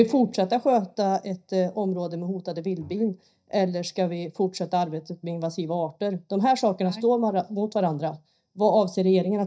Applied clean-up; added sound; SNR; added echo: neural mask model DeepFilterNet 3.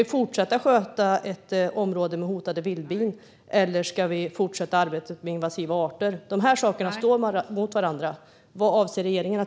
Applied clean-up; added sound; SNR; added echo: none; none; none; none.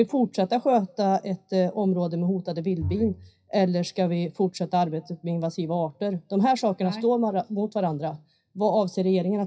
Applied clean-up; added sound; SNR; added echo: classical method WPE with log-MMSE.